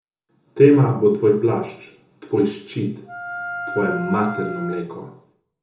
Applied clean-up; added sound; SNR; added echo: none; Wind instrument, woodwind instrument; 10 dB; reverberation time 0.5 s.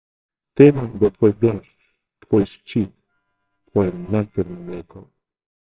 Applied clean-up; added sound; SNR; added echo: neural separator model SepFormer WHAMR!.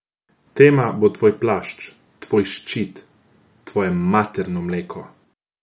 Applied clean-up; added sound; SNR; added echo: none; none; none; none.